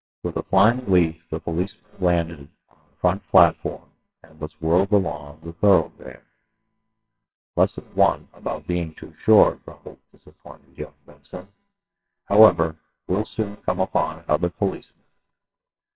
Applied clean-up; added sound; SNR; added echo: neural separator model SepFormer WHAMR!.